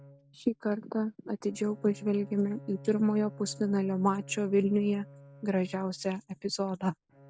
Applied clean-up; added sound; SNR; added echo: none; Bowed string instrument; 20 dB; none.